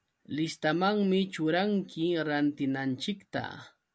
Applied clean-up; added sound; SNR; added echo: none; none; none; none.